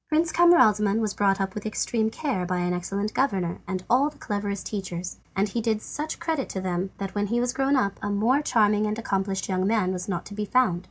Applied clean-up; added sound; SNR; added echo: none; none; none; none.